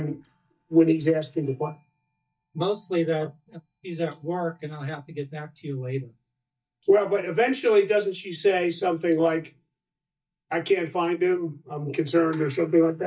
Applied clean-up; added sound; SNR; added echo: neural mask model DeepFilterNet 3.